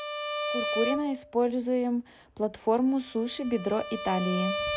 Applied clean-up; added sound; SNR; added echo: none; Bowed string instrument; 6 dB; none.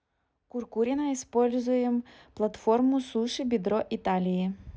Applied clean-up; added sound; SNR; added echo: none; none; none; none.